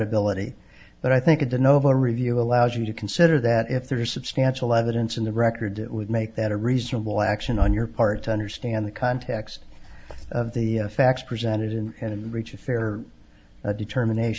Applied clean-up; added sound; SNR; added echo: none; none; none; none.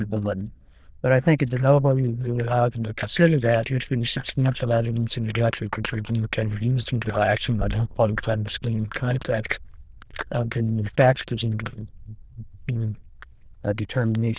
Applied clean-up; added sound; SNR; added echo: neural diffusion model UNIVERSE++.